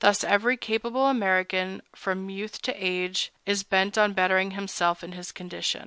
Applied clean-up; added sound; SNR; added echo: none; none; none; none.